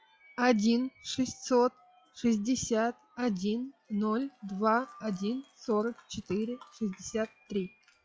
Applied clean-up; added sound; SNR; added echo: classical method log-MMSE.